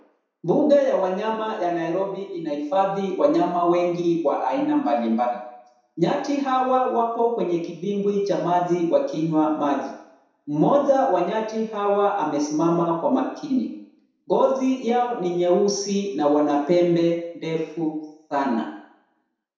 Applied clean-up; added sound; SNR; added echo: none; none; none; reverberation time 0.7 s.